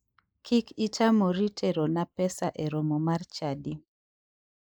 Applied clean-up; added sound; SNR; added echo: neural mask model Resemble Enhance denoiser.